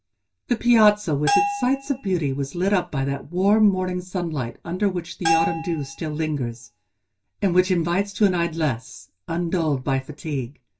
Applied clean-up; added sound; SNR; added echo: none; Bell; 4 dB; reverberation time 0.2 s.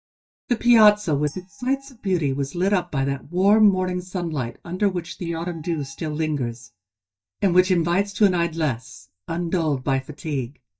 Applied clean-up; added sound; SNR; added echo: neural mask model DeepFilterNet 3.